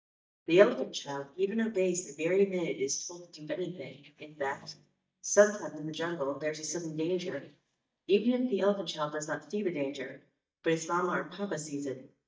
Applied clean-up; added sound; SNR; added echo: neural mask model DeepFilterNet 3.